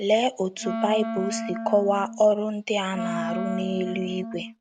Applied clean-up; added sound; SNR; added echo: neural mask model RNNoise.